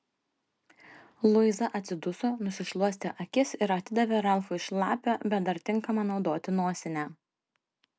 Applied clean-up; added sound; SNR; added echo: none; none; none; none.